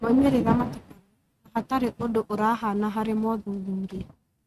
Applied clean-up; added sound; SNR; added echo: neural mask model RNNoise.